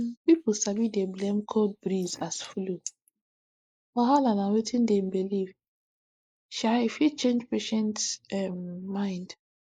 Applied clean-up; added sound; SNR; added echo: neural mask model Resemble Enhance denoiser.